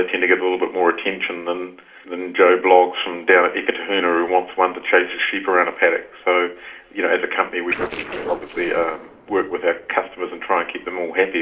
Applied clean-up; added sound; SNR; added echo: neural separator model SepFormer DNS4.